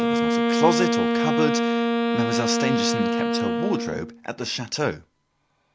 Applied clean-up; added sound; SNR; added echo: none; Wind instrument, woodwind instrument; -4 dB; none.